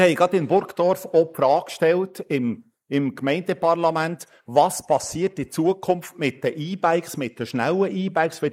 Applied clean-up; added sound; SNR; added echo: neural mask model Resemble Enhance denoiser.